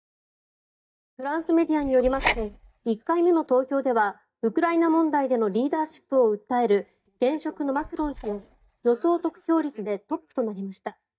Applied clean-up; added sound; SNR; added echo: neural mask model DeepFilterNet 3.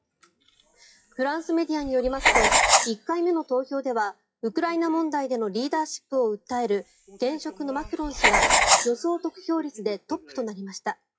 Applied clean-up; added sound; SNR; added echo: classical method WPE with log-MMSE.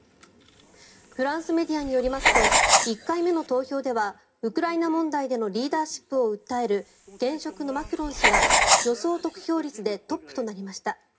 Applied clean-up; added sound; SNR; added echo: none; Writing; -2 dB; reverberation time 0.3 s.